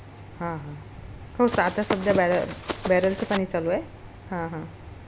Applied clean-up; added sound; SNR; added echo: none; Run; 6 dB; none.